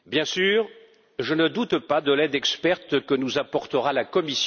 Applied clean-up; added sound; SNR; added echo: none; none; none; none.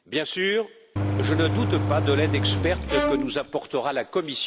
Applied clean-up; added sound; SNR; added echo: none; Bowed string instrument + Engine; -1 dB; none.